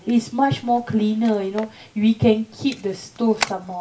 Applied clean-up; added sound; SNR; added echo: none; Camera; 15 dB; reverberation time 0.2 s.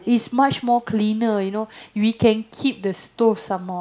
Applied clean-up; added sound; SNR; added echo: none; none; none; none.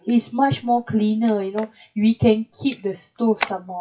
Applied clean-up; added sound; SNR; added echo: classical method WPE with log-MMSE.